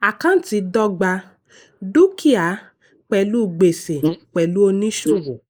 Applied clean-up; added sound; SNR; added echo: neural mask model Resemble Enhance denoiser.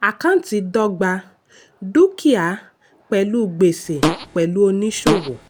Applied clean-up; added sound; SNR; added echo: none; Fart; 3 dB; none.